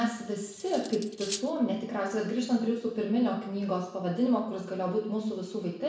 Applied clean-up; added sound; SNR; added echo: none; Cutlery, silverware; 12 dB; reverberation time 0.7 s.